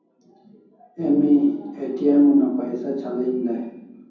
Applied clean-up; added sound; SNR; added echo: none; none; none; reverberation time 0.9 s.